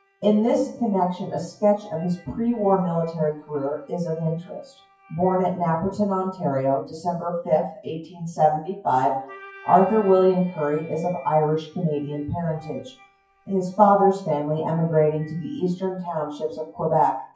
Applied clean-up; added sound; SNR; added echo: classical method WPE with log-MMSE.